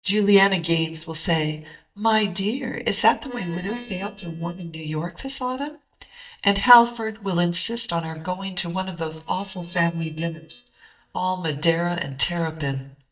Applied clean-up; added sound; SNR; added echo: neural mask model DeepFilterNet 3.